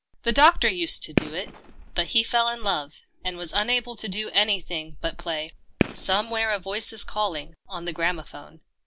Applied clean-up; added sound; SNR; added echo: none; Fireworks; 6 dB; none.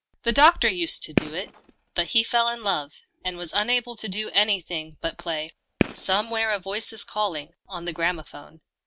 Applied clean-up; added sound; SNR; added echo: neural mask model RNNoise.